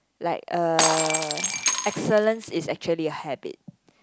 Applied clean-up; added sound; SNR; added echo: none; Shatter; 1 dB; none.